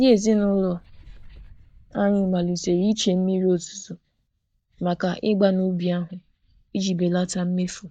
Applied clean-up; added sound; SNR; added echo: neural mask model DeepFilterNet 3.